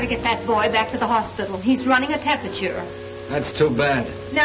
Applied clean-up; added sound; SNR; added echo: none; none; none; none.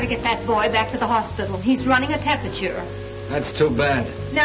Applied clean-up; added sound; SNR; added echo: none; Bass guitar; 12 dB; none.